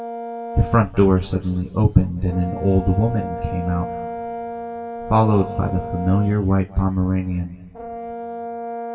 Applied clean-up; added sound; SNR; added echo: none; Brass instrument; 11 dB; reverberation time 2.0 s.